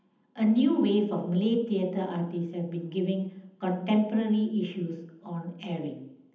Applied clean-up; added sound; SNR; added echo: none; none; none; reverberation time 0.8 s.